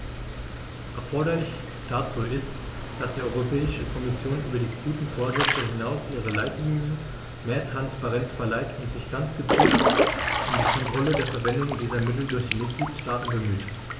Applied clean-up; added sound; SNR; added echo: none; Drip / Trickle, dribble / Water / Splash, splatter; 1 dB; none.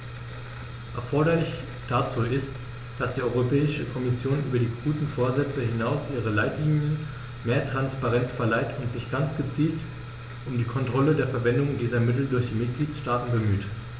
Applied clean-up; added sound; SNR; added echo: none; none; none; none.